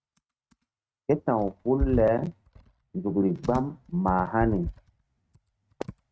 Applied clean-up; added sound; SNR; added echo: neural mask model RNNoise.